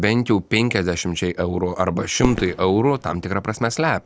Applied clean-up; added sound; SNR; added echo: none; Fireworks; 11 dB; none.